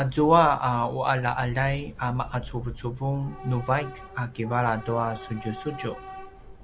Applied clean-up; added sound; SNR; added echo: none; Subway, metro, underground / Train; 15 dB; none.